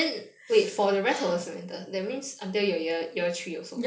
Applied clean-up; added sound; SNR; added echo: none; none; none; none.